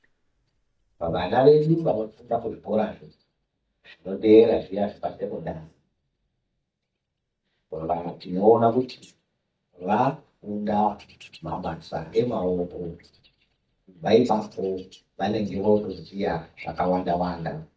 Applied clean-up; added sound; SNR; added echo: neural mask model DeepFilterNet 3.